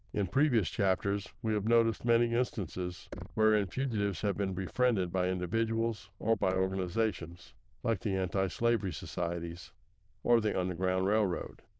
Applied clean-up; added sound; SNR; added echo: neural diffusion model UNIVERSE++.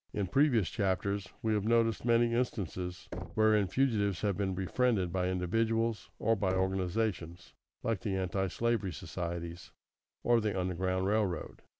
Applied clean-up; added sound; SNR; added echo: none; Knock; 17 dB; none.